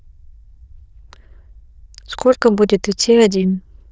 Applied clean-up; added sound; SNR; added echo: neural diffusion model UNIVERSE++.